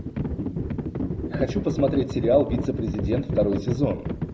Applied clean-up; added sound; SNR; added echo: none; Livestock, farm animals, working animals; 3 dB; none.